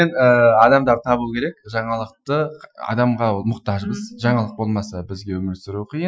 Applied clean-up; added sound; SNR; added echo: classical method Wiener filter.